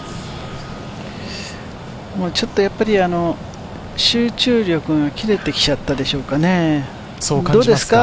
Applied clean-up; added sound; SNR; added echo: none; none; none; none.